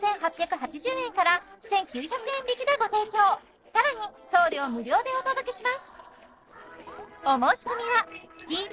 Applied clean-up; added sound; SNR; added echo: neural separator model SepFormer DNS4.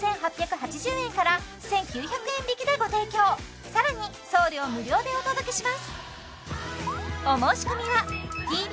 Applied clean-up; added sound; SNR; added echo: none; none; none; none.